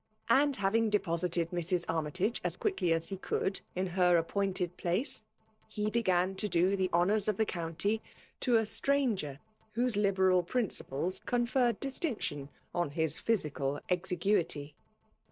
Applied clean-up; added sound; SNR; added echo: neural separator model SepFormer DNS4.